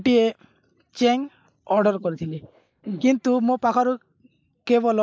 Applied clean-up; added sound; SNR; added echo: neural mask model Resemble Enhance denoiser.